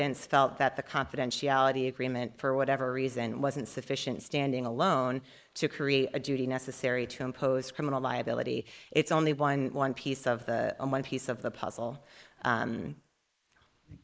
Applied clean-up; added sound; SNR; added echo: neural mask model Resemble Enhance denoiser.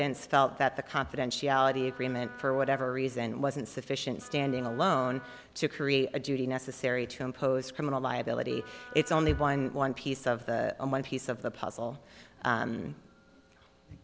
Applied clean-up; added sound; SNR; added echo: none; Wind instrument, woodwind instrument; 19 dB; none.